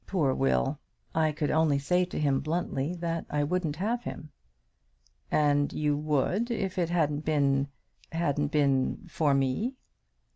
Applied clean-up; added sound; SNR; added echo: none; none; none; none.